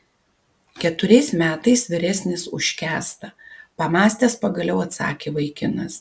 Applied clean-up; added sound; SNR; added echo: none; none; none; none.